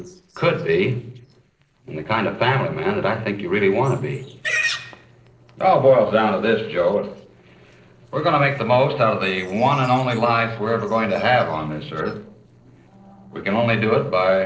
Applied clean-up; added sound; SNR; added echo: neural separator model SepFormer DNS4.